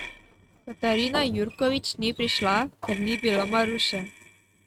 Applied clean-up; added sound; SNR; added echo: neural mask model RNNoise.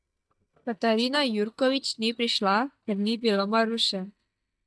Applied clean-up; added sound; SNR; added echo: neural mask model DeepFilterNet 3.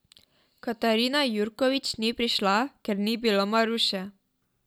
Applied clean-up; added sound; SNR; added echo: none; none; none; none.